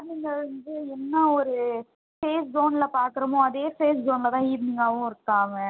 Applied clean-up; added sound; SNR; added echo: none; none; none; none.